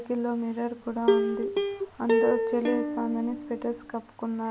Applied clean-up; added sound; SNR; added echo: none; Plucked string instrument; -2 dB; none.